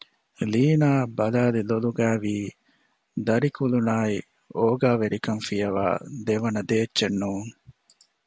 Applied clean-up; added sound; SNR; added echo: none; none; none; none.